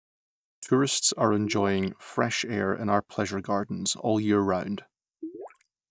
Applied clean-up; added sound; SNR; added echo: neural mask model DeepFilterNet 3.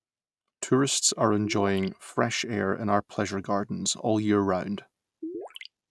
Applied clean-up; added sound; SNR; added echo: neural mask model RNNoise.